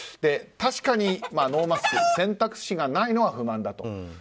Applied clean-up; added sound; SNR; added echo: none; Chicken, rooster; 2 dB; none.